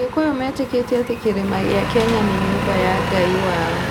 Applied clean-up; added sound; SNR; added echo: none; Engine; 3 dB; none.